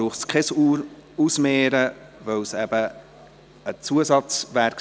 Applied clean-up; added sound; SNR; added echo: none; none; none; none.